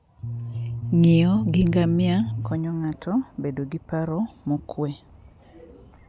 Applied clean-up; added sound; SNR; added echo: none; Bass guitar; 5 dB; none.